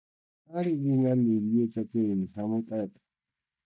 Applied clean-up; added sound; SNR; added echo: neural mask model DeepFilterNet 3.